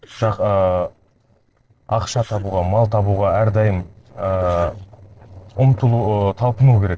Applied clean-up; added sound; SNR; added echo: neural separator model SepFormer DNS4.